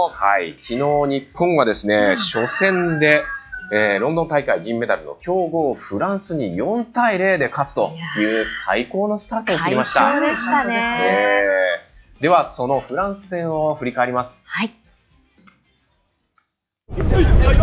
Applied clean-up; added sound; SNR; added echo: classical method log-MMSE.